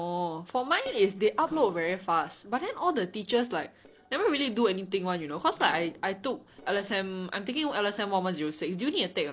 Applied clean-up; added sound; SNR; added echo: neural separator model SepFormer DNS4.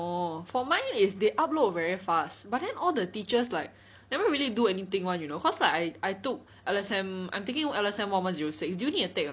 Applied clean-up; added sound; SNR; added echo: none; none; none; none.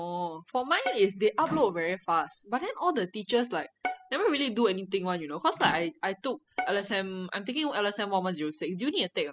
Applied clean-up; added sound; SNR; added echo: classical method spectral subtraction.